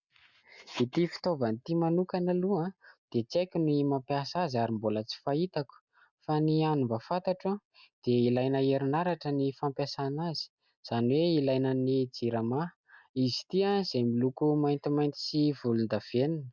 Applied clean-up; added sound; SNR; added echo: none; none; none; none.